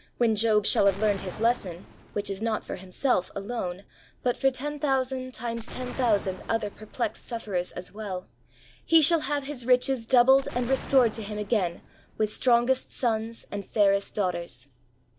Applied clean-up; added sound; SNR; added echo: none; Explosion; 18 dB; none.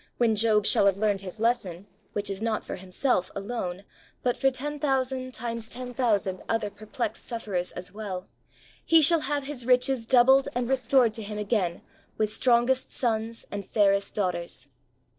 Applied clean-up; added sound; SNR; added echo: neural separator model SepFormer DNS4.